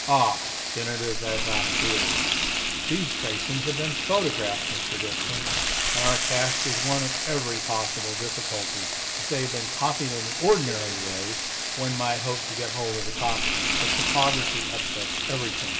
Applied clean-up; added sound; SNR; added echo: none; Frying (food); -2 dB; reverberation time 1.9 s.